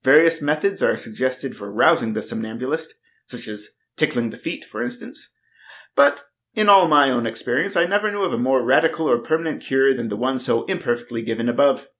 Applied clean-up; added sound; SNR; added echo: none; none; none; none.